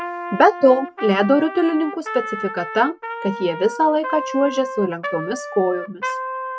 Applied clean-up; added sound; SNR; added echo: none; Trumpet; 9 dB; none.